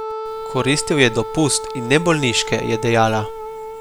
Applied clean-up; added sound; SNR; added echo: none; Wind instrument, woodwind instrument; 9 dB; none.